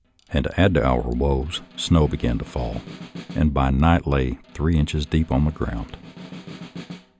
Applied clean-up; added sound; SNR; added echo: none; Snare drum; 20 dB; none.